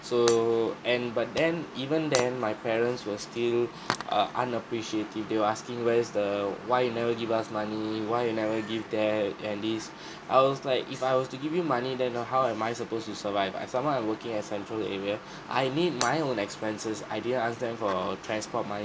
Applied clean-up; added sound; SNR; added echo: none; Shatter; 12 dB; none.